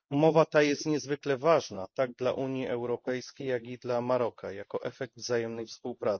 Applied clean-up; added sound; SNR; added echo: neural mask model Resemble Enhance denoiser.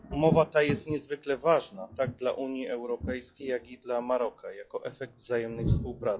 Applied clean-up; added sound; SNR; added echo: classical method log-MMSE.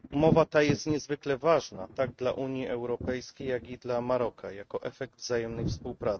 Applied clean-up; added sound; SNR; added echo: neural mask model RNNoise.